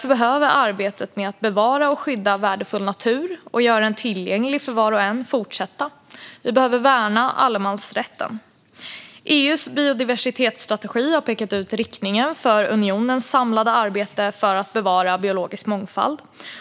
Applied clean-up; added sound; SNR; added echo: none; none; none; none.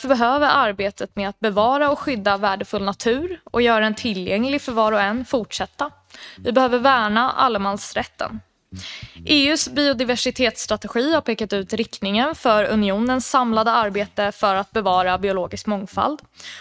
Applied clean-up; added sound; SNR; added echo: neural mask model RNNoise.